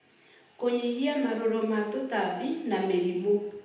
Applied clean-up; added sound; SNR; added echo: none; none; none; reverberation time 0.9 s.